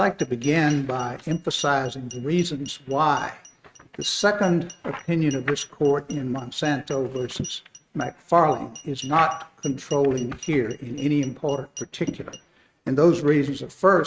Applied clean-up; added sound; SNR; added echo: neural mask model RNNoise.